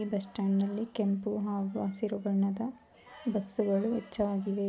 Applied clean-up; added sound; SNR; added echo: none; none; none; none.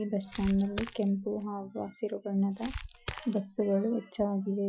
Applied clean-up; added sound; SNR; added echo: classical method Wiener filter.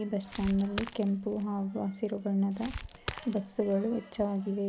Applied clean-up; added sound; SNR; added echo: none; Crackle; 13 dB; none.